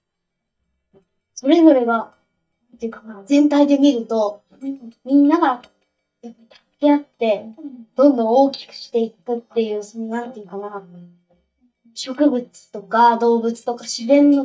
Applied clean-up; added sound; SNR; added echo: neural mask model DeepFilterNet 3.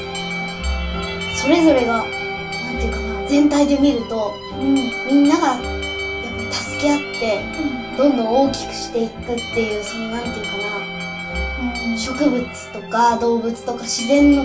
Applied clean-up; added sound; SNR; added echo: none; Alarm; 12 dB; reverberation time 0.2 s.